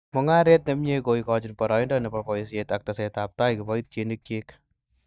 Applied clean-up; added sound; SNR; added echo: neural mask model DeepFilterNet 3.